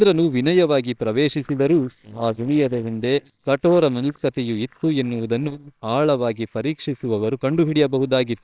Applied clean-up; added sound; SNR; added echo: neural separator model SepFormer WHAMR!.